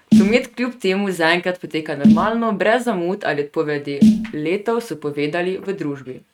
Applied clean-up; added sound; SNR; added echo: neural mask model RNNoise.